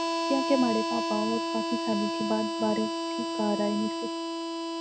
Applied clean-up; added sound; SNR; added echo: none; Harmonica; 0 dB; none.